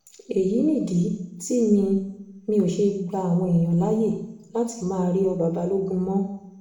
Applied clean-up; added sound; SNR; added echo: none; none; none; reverberation time 0.8 s.